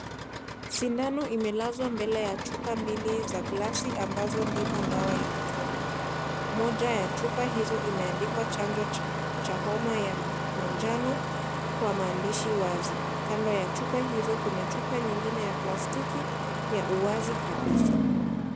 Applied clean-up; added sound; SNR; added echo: none; Engine starting; -2 dB; none.